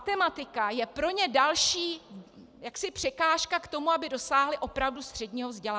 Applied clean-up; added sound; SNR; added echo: none; none; none; none.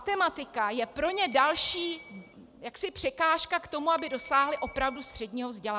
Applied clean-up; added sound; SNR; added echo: none; Glass / Bell; 12 dB; none.